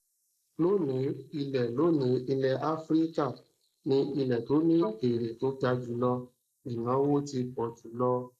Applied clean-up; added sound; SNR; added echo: neural mask model Resemble Enhance denoiser.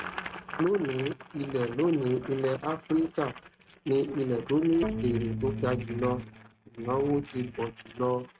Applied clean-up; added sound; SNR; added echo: neural mask model RNNoise.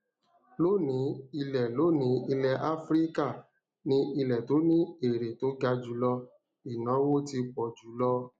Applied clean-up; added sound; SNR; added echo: none; none; none; none.